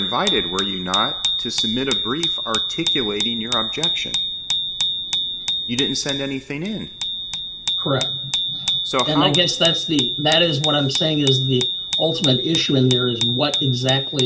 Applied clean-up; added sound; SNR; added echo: none; Bicycle bell; 1 dB; none.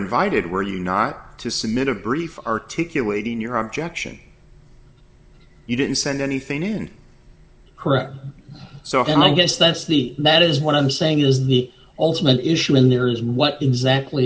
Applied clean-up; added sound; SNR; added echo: none; none; none; none.